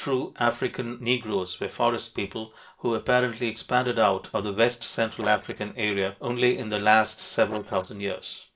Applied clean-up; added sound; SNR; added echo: neural separator model SepFormer DNS4.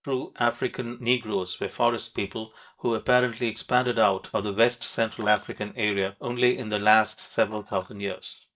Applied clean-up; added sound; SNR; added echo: neural mask model DeepFilterNet 3.